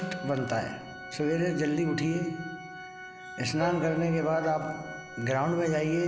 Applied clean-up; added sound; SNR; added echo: none; Organ + Piano; 11 dB; none.